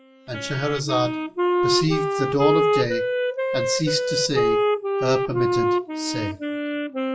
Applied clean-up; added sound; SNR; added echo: classical method WPE with log-MMSE.